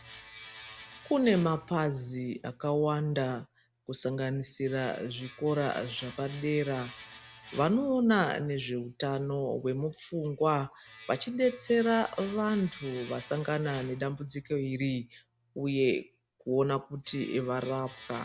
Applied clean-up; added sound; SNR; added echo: none; Domestic sounds, home sounds; 19 dB; none.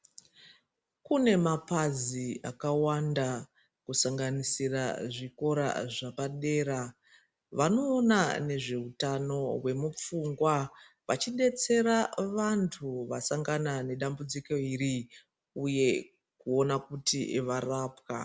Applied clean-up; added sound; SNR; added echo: none; none; none; none.